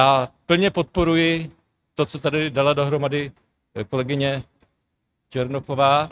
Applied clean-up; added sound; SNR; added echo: neural mask model RNNoise.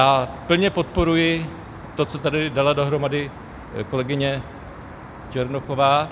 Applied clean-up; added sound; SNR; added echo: none; Traffic noise, roadway noise; 15 dB; none.